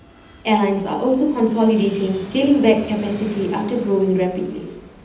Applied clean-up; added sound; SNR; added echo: none; Fixed-wing aircraft, airplane; 18 dB; reverberation time 0.8 s.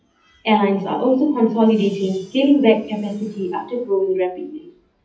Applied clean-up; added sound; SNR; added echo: classical method WPE with log-MMSE.